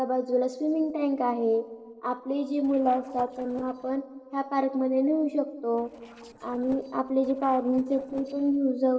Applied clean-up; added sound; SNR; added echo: neural separator model SepFormer DNS4.